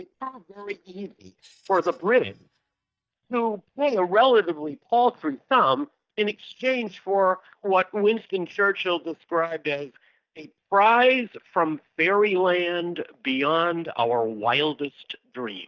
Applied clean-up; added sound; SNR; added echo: neural mask model DeepFilterNet 3.